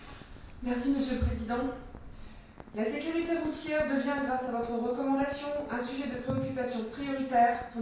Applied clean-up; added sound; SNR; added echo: none; Rain; 17 dB; reverberation time 0.5 s.